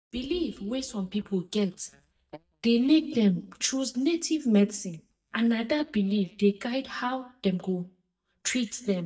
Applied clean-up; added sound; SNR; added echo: neural mask model DeepFilterNet 3.